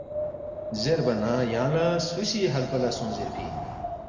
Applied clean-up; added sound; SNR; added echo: none; Wind; 7 dB; reverberation time 2.0 s.